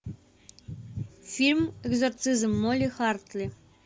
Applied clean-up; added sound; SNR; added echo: none; Bass guitar; 12 dB; none.